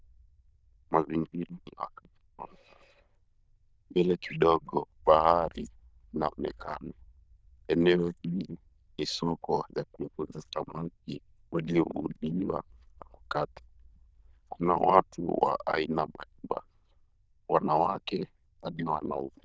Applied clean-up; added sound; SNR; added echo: neural diffusion model UNIVERSE++.